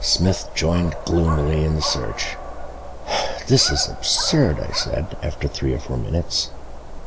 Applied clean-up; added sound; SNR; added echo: none; Dog; 8 dB; none.